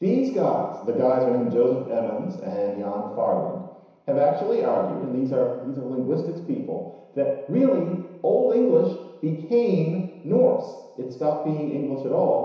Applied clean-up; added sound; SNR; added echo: none; none; none; reverberation time 1.0 s.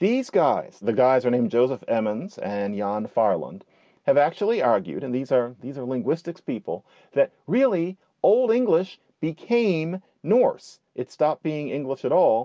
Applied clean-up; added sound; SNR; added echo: none; none; none; none.